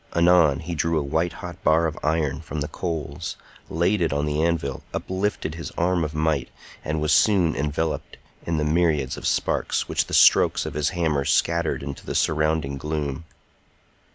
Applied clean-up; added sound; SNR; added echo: none; none; none; none.